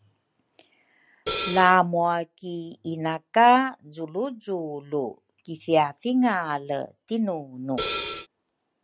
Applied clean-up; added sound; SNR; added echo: none; Hi-hat; 4 dB; none.